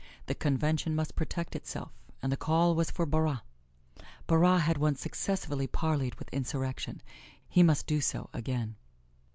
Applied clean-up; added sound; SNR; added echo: none; none; none; none.